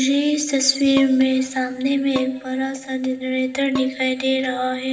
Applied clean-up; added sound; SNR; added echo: none; Dishes, pots, and pans; 18 dB; reverberation time 2.1 s.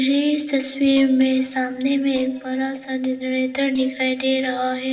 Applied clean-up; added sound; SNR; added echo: neural separator model SepFormer DNS4.